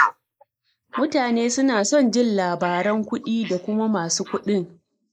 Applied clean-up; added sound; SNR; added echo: neural mask model Resemble Enhance denoiser.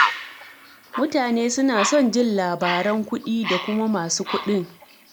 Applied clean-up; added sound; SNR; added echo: none; Bird; 7 dB; none.